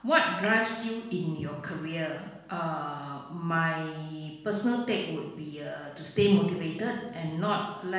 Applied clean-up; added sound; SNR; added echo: none; none; none; reverberation time 1.1 s.